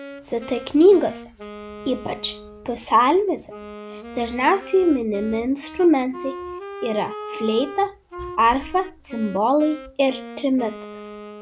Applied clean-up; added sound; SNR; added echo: none; Wind instrument, woodwind instrument; 15 dB; none.